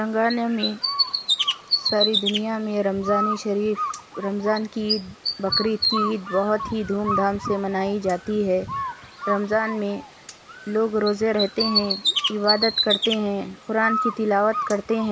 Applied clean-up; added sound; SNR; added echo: none; Bird; 3 dB; none.